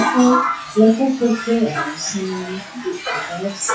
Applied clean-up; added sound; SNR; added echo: classical method WPE with log-MMSE.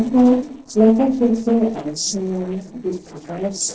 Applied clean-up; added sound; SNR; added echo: neural separator model SepFormer DNS4.